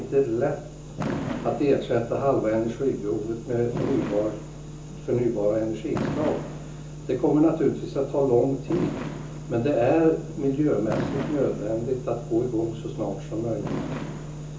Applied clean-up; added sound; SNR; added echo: none; Fireworks; 11 dB; reverberation time 0.8 s.